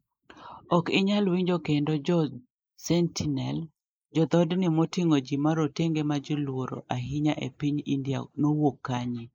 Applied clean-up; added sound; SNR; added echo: neural mask model Resemble Enhance denoiser.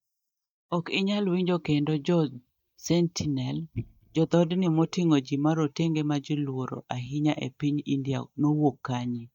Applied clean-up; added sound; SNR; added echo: neural mask model DeepFilterNet 3.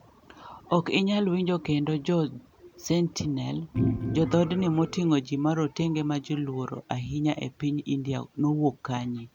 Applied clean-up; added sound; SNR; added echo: none; Organ; 3 dB; none.